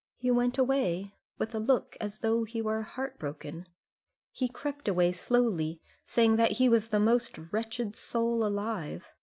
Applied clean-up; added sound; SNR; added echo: none; none; none; none.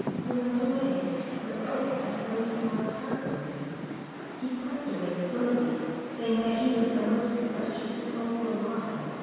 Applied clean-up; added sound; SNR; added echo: none; Rain; 7 dB; reverberation time 2.1 s.